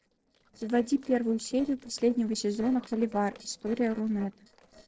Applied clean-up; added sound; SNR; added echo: neural separator model SepFormer DNS4.